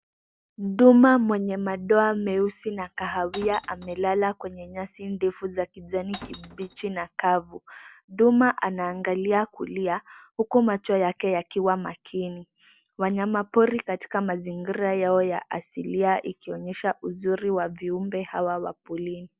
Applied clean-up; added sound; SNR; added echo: none; Glass; 19 dB; none.